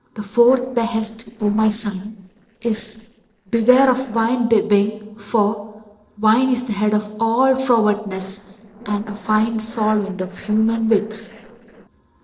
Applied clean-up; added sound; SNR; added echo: neural separator model SepFormer DNS4.